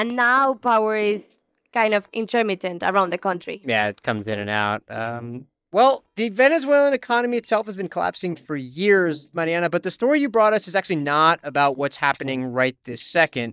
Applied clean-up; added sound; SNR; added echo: neural mask model DeepFilterNet 3.